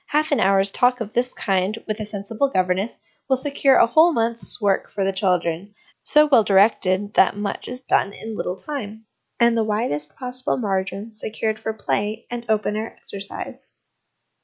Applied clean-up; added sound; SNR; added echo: none; none; none; none.